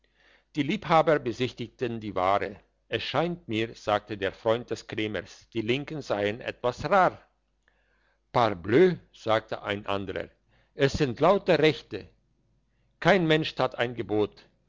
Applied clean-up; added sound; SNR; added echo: none; none; none; none.